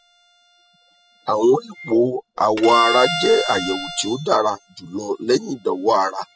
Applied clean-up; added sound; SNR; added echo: classical method spectral subtraction.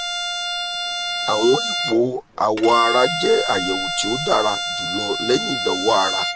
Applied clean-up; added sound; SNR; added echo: none; Bowed string instrument; 4 dB; none.